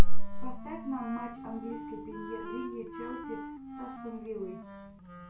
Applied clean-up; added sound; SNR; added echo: none; Wind instrument, woodwind instrument; 17 dB; reverberation time 0.2 s.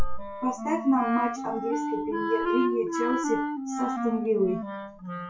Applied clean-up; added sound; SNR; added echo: classical method WPE with log-MMSE.